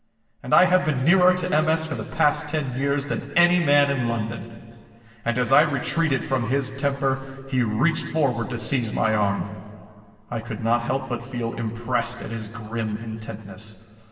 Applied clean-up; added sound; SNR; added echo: none; none; none; reverberation time 2.5 s.